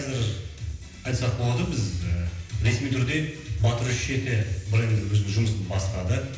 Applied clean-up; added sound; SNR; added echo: none; none; none; reverberation time 0.9 s.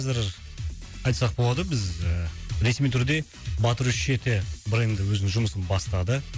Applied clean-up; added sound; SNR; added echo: none; none; none; none.